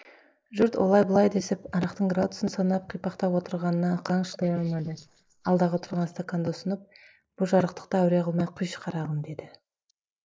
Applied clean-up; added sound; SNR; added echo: neural mask model Resemble Enhance denoiser.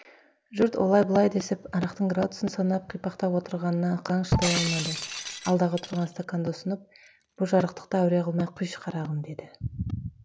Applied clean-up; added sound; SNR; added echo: none; Shatter; 6 dB; none.